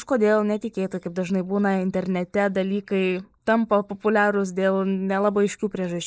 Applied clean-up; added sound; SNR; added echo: neural mask model Resemble Enhance denoiser.